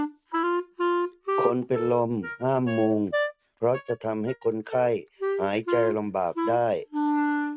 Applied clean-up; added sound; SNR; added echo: neural mask model RNNoise.